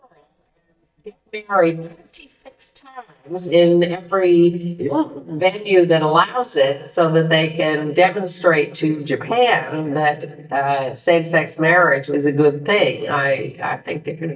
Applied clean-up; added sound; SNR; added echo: neural mask model DeepFilterNet 3.